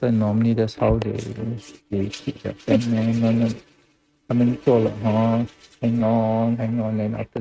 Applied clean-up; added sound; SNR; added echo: neural mask model RNNoise.